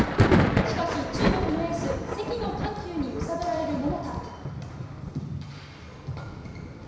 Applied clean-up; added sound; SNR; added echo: none; Thunder; -4 dB; reverberation time 1.0 s.